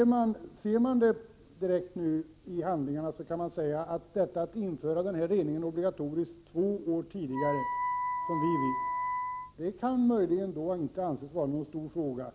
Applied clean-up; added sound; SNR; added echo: none; Wind instrument, woodwind instrument; 3 dB; none.